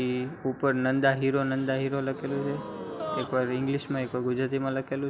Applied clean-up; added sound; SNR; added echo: none; Gasp; 12 dB; none.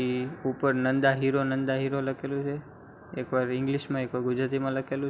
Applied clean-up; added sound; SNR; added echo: none; none; none; none.